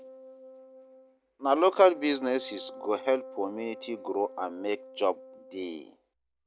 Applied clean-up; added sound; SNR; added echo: none; Wind instrument, woodwind instrument; 17 dB; none.